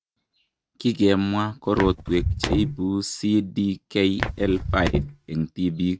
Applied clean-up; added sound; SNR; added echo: neural mask model RNNoise.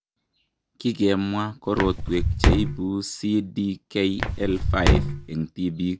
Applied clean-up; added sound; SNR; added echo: none; Walk, footsteps; -3 dB; none.